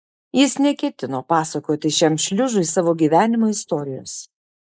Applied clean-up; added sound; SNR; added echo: neural mask model Resemble Enhance denoiser.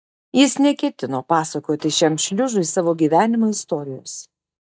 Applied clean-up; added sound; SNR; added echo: neural mask model DeepFilterNet 3.